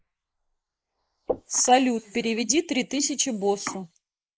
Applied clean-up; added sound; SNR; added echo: neural mask model Resemble Enhance denoiser.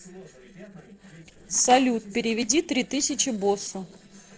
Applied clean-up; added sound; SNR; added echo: neural separator model SepFormer DNS4.